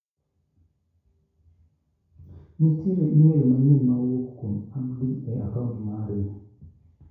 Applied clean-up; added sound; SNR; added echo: none; none; none; reverberation time 0.6 s.